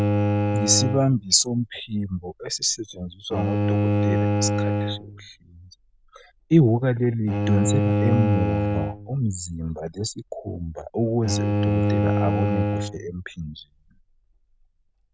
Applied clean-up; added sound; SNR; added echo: none; Bowed string instrument; 0 dB; none.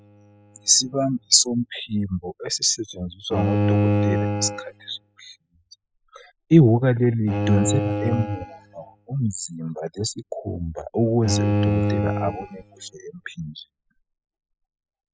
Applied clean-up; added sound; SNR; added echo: classical method spectral subtraction.